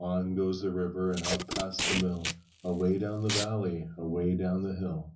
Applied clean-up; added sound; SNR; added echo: none; Packing tape, duct tape; 5 dB; reverberation time 0.5 s.